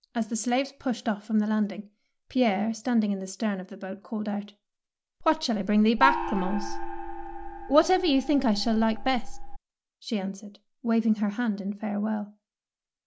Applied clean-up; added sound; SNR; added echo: none; Gong; 3 dB; none.